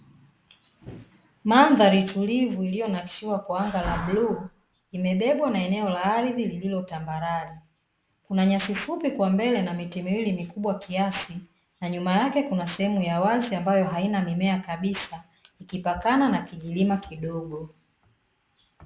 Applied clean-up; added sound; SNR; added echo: none; none; none; none.